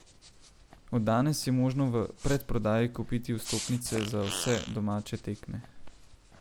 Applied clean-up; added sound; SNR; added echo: none; Fart; 14 dB; none.